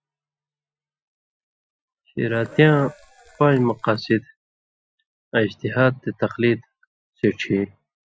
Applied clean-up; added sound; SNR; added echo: classical method Wiener filter.